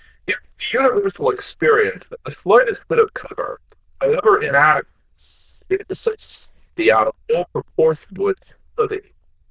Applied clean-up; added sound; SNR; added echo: neural diffusion model UNIVERSE++.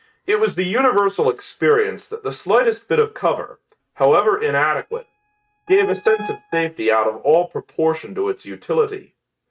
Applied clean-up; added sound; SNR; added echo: neural mask model RNNoise.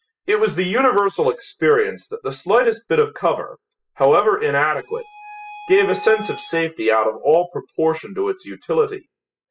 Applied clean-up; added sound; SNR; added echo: classical method spectral subtraction.